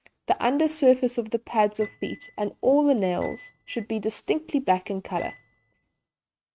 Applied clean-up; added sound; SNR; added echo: neural mask model RNNoise.